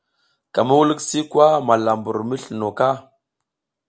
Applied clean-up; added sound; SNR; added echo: none; none; none; none.